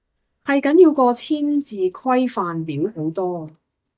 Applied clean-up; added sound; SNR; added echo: neural mask model DeepFilterNet 3.